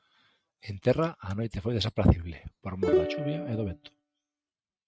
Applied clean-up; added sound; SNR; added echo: neural mask model RNNoise.